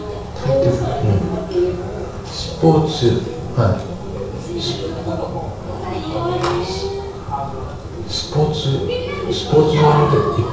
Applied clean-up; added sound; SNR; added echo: none; Fire; 19 dB; reverberation time 0.7 s.